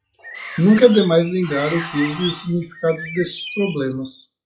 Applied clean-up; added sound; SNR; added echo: classical method log-MMSE.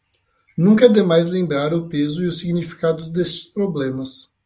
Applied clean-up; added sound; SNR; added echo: none; none; none; none.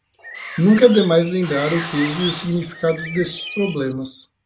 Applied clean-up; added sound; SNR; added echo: none; Bird + Drill; 12 dB; none.